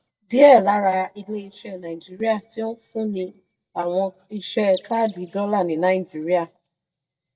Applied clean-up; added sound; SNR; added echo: neural mask model DeepFilterNet 3.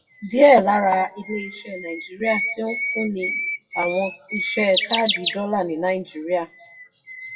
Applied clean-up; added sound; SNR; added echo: classical method WPE with log-MMSE.